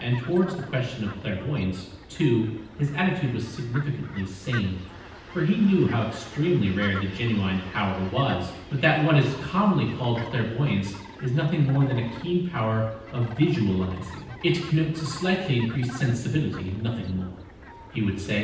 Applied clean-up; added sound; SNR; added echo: none; Fowl; 17 dB; reverberation time 0.9 s.